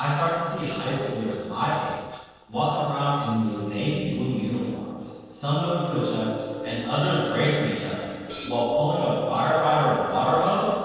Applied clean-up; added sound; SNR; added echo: neural separator model SepFormer DNS4.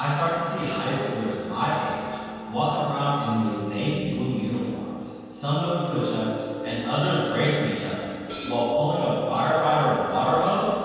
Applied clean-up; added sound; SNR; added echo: none; Hi-hat; 13 dB; reverberation time 2.1 s.